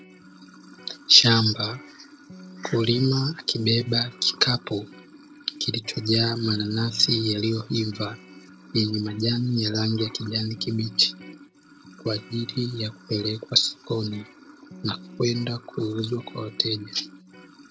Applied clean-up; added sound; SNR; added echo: none; Electric guitar + Sink (filling or washing) / Water; 20 dB; none.